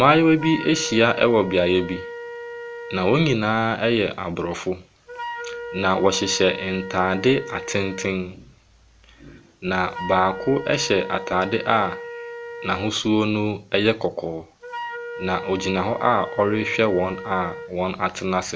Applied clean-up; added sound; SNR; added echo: none; Wind instrument, woodwind instrument; 13 dB; none.